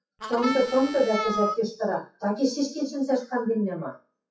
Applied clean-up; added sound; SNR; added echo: classical method WPE with log-MMSE.